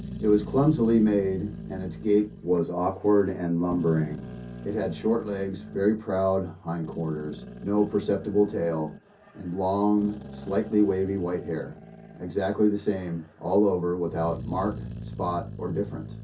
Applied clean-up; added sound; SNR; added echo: none; Growling; 14 dB; reverberation time 0.3 s.